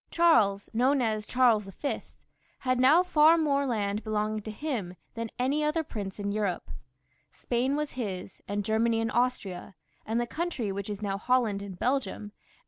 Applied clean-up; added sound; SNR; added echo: none; none; none; none.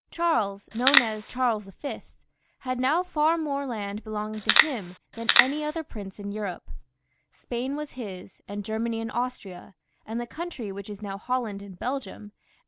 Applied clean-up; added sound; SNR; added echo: none; Crackle; -5 dB; none.